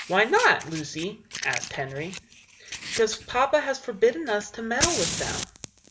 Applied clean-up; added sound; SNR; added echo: none; Fire; 8 dB; none.